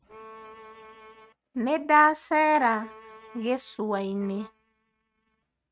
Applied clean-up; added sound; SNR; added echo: neural mask model RNNoise.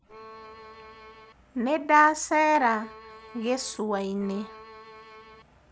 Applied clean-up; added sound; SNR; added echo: none; Bowed string instrument; 19 dB; none.